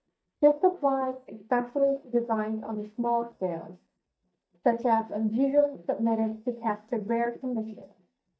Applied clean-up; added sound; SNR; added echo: neural mask model DeepFilterNet 3.